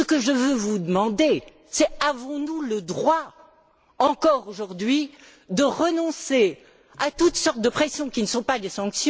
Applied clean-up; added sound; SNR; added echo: none; none; none; none.